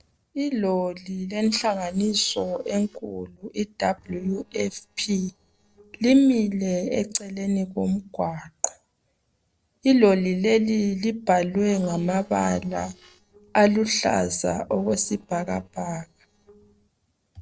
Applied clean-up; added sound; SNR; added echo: neural separator model SepFormer DNS4.